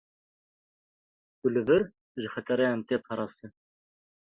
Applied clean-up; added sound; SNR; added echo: none; none; none; none.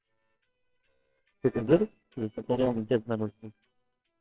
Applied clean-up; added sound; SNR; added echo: neural separator model SepFormer WHAMR!.